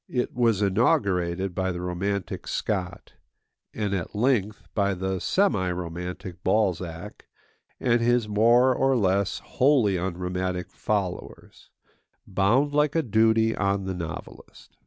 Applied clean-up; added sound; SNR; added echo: none; none; none; none.